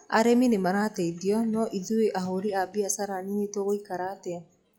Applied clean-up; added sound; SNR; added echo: classical method log-MMSE.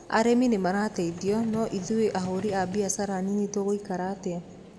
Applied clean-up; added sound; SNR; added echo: none; Vehicle; 17 dB; none.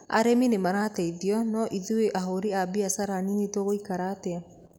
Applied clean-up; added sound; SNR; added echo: none; none; none; none.